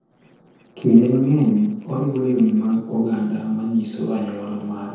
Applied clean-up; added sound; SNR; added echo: neural separator model SepFormer DNS4.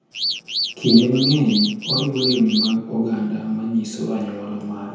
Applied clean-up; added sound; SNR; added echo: none; Alarm / Car; 4 dB; reverberation time 0.9 s.